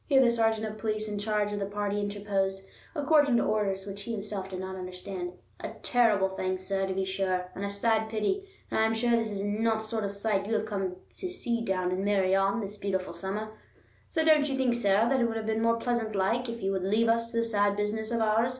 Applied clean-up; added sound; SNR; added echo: none; none; none; none.